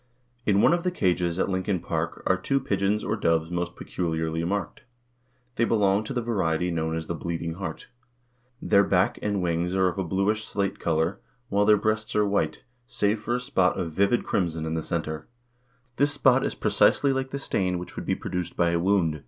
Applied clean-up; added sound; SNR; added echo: none; none; none; none.